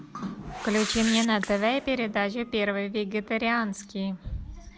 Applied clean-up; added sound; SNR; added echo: none; Whoosh, swoosh, swish; 11 dB; none.